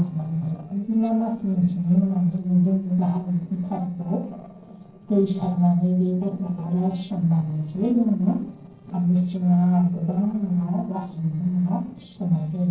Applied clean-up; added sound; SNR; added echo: neural separator model SepFormer DNS4.